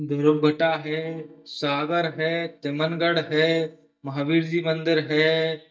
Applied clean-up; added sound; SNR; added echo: neural mask model DeepFilterNet 3.